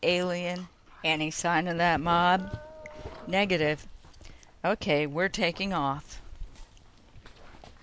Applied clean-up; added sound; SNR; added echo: none; Dog + Dog; 18 dB; none.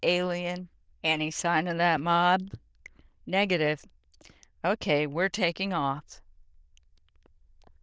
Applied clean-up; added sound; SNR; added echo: neural diffusion model UNIVERSE++.